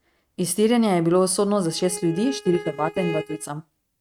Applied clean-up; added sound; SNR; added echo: neural mask model RNNoise.